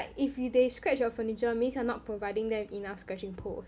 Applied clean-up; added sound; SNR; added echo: none; none; none; none.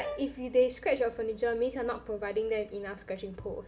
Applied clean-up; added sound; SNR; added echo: none; Brass instrument; 14 dB; reverberation time 1.1 s.